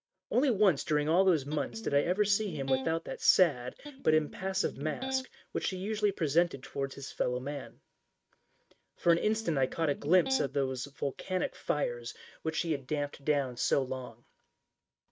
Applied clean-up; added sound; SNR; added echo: neural mask model RNNoise.